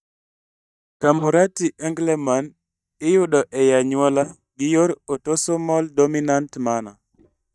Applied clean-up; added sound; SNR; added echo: neural mask model DeepFilterNet 3.